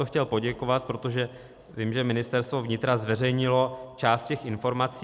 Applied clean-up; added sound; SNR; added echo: none; none; none; none.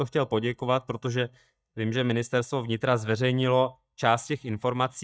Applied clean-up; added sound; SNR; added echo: neural mask model DeepFilterNet 3.